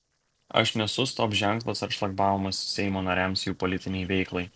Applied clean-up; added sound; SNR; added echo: neural separator model SepFormer DNS4.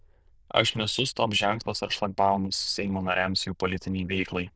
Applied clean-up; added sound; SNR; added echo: neural diffusion model UNIVERSE++.